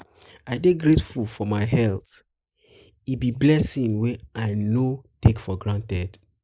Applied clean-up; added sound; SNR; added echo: neural mask model Resemble Enhance denoiser.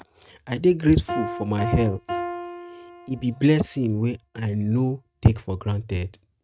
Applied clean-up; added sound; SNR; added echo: neural mask model RNNoise.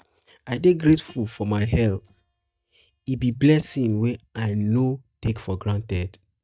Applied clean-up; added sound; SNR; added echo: neural mask model DeepFilterNet 3.